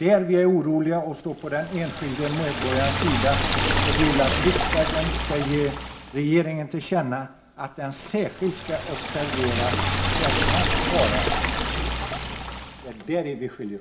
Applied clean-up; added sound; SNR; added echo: none; Liquid; 1 dB; reverberation time 0.5 s.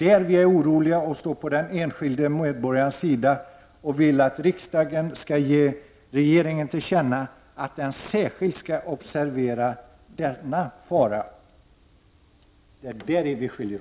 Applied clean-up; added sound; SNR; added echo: none; none; none; none.